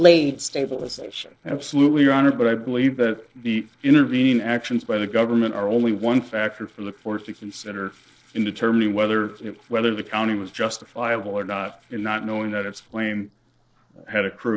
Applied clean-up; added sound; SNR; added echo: neural separator model SepFormer DNS4.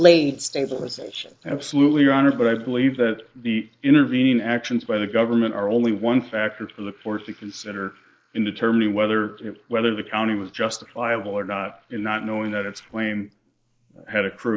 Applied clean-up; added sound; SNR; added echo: neural mask model Resemble Enhance denoiser.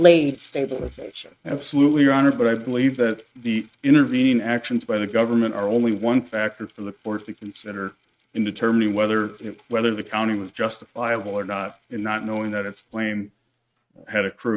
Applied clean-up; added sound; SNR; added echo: neural mask model RNNoise.